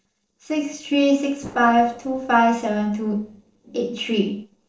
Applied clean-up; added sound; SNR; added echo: neural separator model SepFormer DNS4.